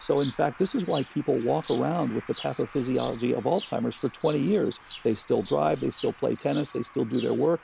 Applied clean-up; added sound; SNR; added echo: none; Bird vocalization, bird call, bird song; 17 dB; none.